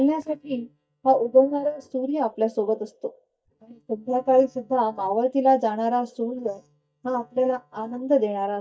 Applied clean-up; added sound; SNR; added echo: neural mask model DeepFilterNet 3.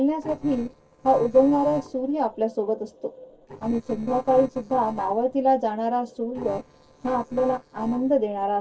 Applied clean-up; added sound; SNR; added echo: neural separator model SepFormer DNS4.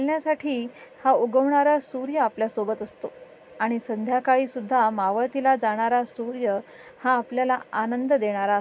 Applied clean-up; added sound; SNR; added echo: none; none; none; none.